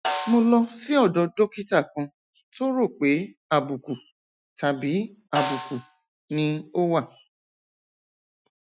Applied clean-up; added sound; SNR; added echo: classical method Wiener filter.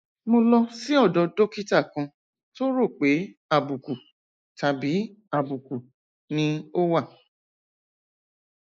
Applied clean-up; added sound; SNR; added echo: neural mask model Resemble Enhance denoiser.